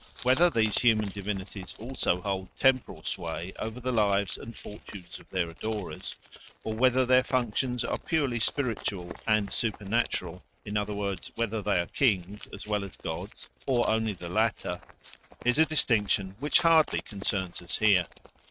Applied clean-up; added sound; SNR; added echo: neural mask model RNNoise.